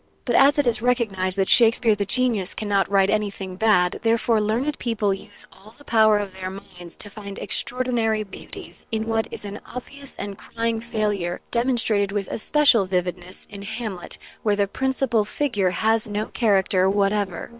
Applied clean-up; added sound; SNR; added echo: neural separator model SepFormer WHAM!.